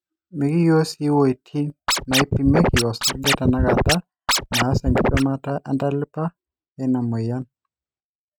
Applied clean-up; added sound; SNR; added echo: neural mask model RNNoise.